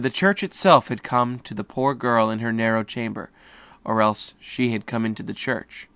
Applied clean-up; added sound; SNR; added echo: none; none; none; none.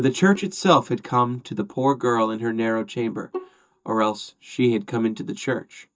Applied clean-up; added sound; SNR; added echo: neural mask model DeepFilterNet 3.